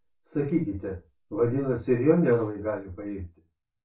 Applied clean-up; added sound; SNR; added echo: neural mask model DeepFilterNet 3.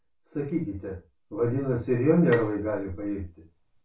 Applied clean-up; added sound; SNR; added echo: none; Bowed string instrument; 16 dB; reverberation time 0.2 s.